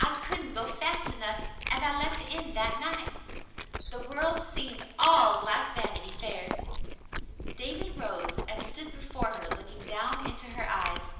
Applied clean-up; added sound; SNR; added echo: none; Chewing, mastication; 4 dB; reverberation time 0.9 s.